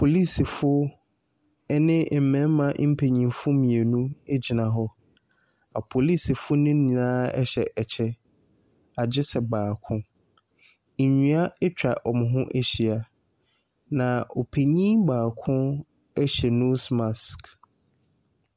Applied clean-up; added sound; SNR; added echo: none; none; none; none.